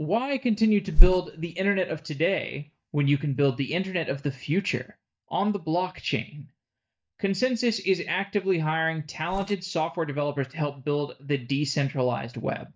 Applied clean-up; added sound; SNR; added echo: neural mask model DeepFilterNet 3.